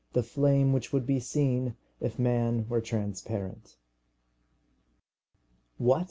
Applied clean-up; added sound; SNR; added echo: none; none; none; none.